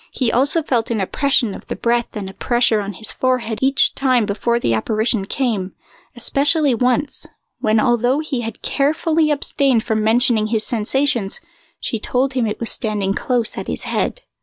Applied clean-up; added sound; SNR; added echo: none; none; none; none.